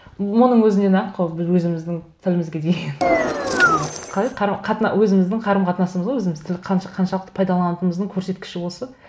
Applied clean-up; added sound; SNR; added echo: none; Engine; -1 dB; none.